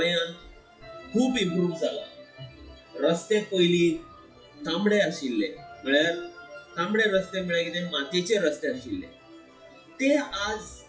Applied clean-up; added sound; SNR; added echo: classical method WPE with log-MMSE.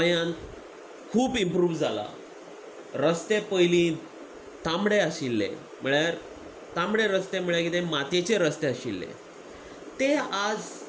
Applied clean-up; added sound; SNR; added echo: none; none; none; none.